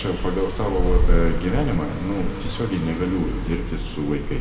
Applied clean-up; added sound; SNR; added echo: none; Car passing by; -2 dB; reverberation time 1.8 s.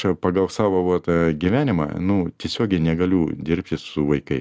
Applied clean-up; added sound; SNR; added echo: none; none; none; none.